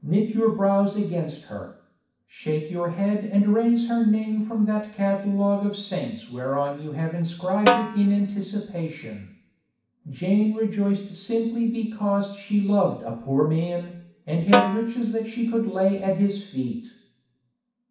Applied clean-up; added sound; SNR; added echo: none; Snare drum; 2 dB; reverberation time 0.6 s.